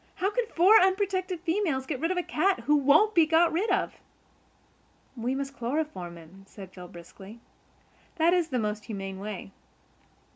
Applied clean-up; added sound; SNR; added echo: none; none; none; none.